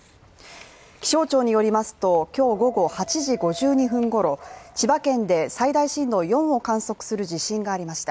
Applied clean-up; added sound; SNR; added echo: none; Dog; 19 dB; none.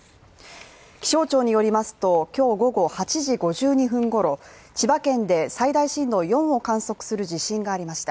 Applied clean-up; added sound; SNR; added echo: none; none; none; none.